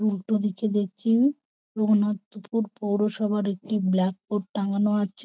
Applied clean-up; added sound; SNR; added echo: none; none; none; none.